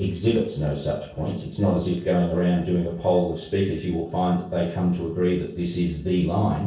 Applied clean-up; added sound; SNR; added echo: neural separator model SepFormer DNS4.